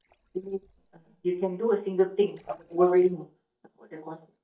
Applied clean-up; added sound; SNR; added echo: neural mask model DeepFilterNet 3.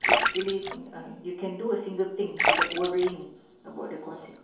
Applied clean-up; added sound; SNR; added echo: none; Splash, splatter; -2 dB; reverberation time 2.8 s.